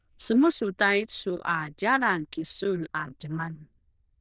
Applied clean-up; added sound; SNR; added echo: neural diffusion model UNIVERSE++.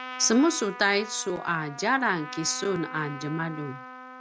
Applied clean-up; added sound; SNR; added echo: none; Trumpet; 13 dB; none.